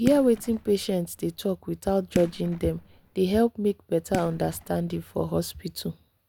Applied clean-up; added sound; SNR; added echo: none; Fireworks; 12 dB; none.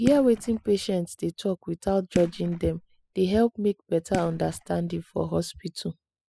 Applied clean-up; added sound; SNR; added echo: classical method spectral subtraction.